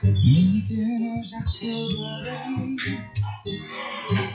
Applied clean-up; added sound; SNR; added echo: classical method WPE with log-MMSE.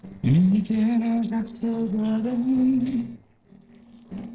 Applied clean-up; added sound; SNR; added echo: neural separator model SepFormer DNS4.